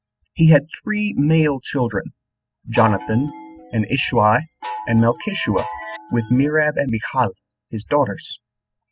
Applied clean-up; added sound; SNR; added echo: classical method spectral subtraction.